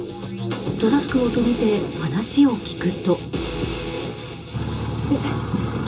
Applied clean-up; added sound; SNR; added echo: none; none; none; reverberation time 0.2 s.